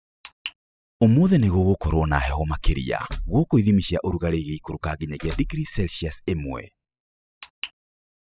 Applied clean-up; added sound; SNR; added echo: classical method spectral subtraction.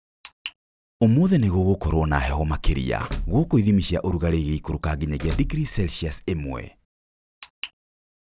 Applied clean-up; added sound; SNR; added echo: none; Door / Car; 11 dB; none.